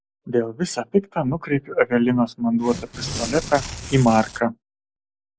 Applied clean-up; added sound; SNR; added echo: none; Tearing; 10 dB; none.